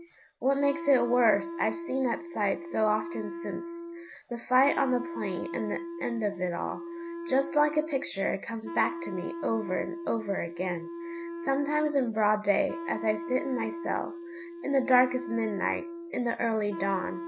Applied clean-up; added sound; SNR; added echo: none; Wind instrument, woodwind instrument; 9 dB; none.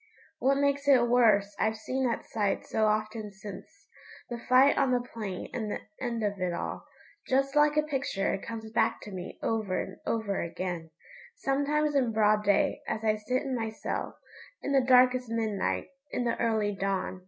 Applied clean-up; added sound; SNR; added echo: none; none; none; none.